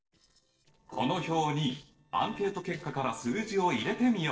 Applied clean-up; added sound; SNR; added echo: neural separator model SepFormer DNS4.